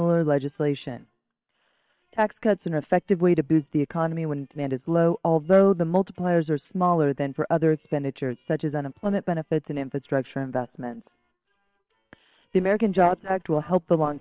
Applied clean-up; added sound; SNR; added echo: neural separator model SepFormer WHAM!.